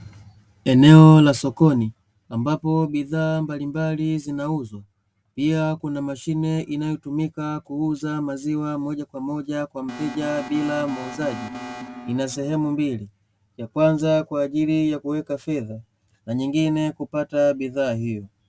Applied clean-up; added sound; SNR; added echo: none; Alarm; 14 dB; none.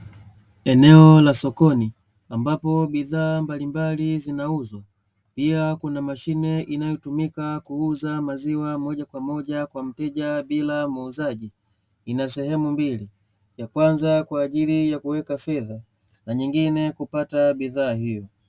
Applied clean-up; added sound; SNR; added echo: none; none; none; none.